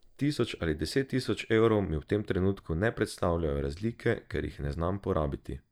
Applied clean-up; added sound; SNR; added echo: neural mask model DeepFilterNet 3.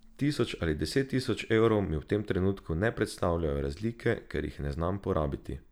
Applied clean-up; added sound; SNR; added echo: none; none; none; none.